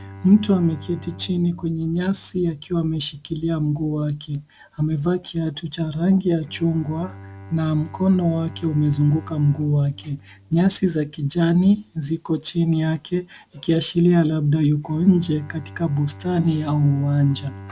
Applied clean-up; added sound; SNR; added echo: none; Bowed string instrument; 20 dB; none.